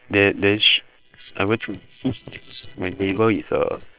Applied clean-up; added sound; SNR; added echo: neural separator model SepFormer WHAM!.